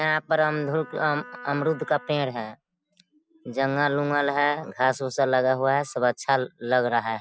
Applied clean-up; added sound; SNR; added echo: none; Wind instrument, woodwind instrument; 19 dB; none.